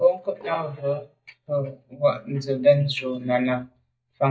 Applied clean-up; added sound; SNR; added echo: neural mask model DeepFilterNet 3.